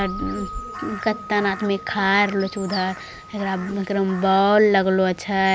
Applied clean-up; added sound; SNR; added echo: none; Crow + Wind chime; 14 dB; none.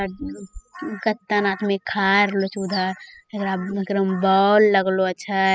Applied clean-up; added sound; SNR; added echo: classical method spectral subtraction.